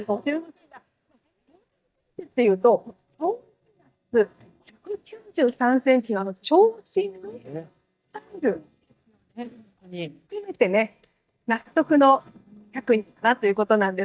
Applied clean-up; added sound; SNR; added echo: neural mask model DeepFilterNet 3.